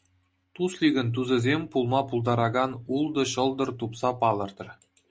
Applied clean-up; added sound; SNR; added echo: none; none; none; none.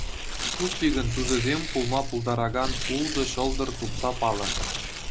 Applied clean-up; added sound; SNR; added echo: none; Walk, footsteps + Tearing; 2 dB; none.